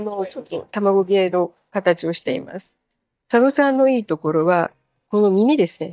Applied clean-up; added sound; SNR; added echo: neural mask model DeepFilterNet 3.